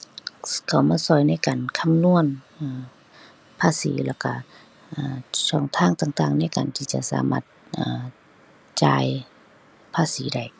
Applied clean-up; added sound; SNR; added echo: none; none; none; none.